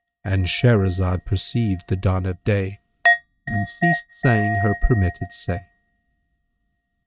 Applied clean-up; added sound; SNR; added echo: neural mask model RNNoise.